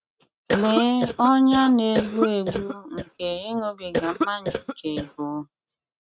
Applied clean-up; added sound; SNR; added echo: neural mask model RNNoise.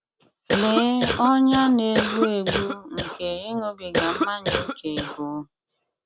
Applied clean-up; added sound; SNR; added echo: none; Cough; 3 dB; none.